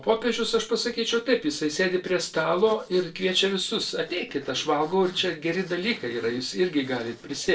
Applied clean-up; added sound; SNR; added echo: neural separator model SepFormer DNS4.